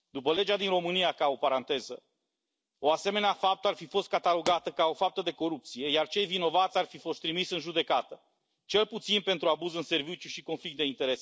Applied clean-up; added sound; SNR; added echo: neural separator model SepFormer DNS4.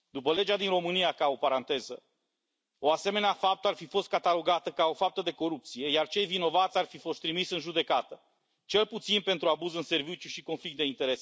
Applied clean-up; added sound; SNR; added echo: none; none; none; none.